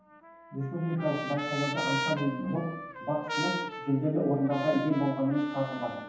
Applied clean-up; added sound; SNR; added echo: none; Trumpet; 7 dB; reverberation time 1.2 s.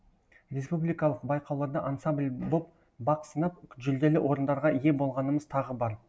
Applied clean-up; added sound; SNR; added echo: none; none; none; none.